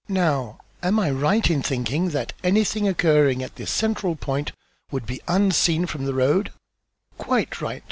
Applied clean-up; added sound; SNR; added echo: none; none; none; none.